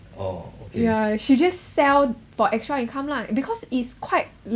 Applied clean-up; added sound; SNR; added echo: none; none; none; none.